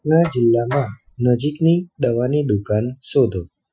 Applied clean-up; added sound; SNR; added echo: classical method Wiener filter.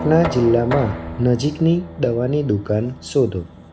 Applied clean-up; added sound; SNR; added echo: none; Knock + Acoustic guitar; 11 dB; none.